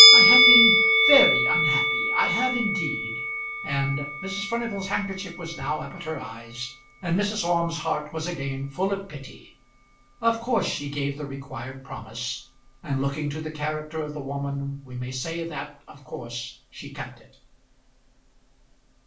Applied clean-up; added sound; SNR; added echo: none; Musical instrument; -4 dB; reverberation time 0.3 s.